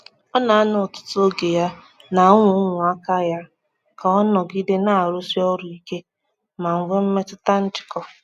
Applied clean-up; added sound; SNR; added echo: none; none; none; none.